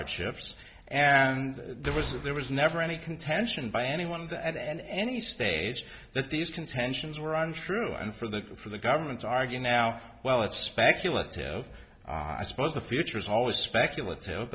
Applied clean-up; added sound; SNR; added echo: none; Gunshot, gunfire; 11 dB; none.